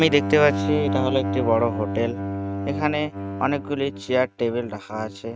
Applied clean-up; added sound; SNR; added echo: neural mask model RNNoise.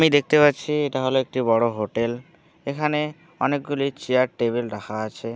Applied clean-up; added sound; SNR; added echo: none; none; none; none.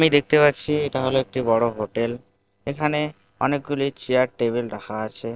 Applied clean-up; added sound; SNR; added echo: neural separator model SepFormer DNS4.